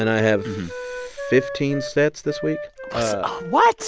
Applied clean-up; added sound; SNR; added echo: none; Wind instrument, woodwind instrument; 11 dB; none.